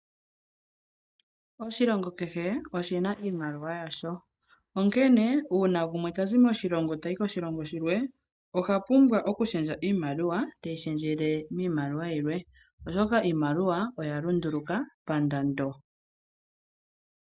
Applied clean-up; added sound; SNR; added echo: neural mask model DeepFilterNet 3.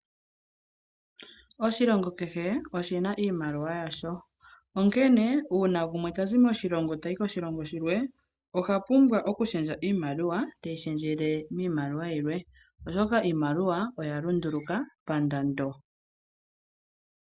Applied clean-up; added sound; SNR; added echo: none; none; none; none.